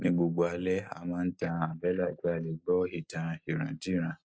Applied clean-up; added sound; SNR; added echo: neural mask model Resemble Enhance denoiser.